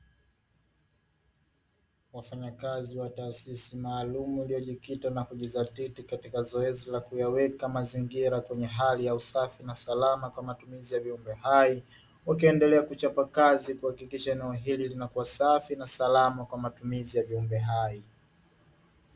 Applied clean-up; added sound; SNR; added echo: none; none; none; none.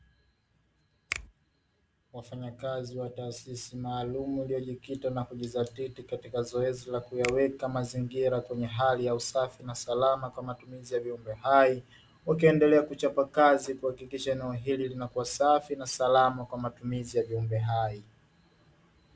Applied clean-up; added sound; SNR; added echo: none; Finger snapping; 15 dB; none.